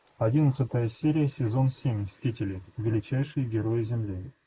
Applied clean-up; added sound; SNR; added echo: neural mask model Resemble Enhance denoiser.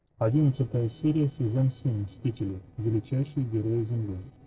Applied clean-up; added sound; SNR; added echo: neural separator model SepFormer DNS4.